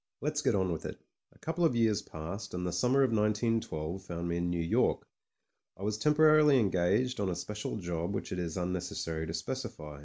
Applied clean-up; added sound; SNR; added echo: none; none; none; none.